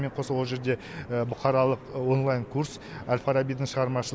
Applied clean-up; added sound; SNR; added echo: none; none; none; none.